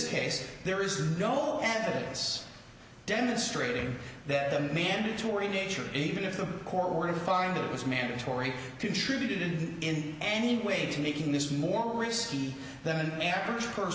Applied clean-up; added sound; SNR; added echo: none; none; none; none.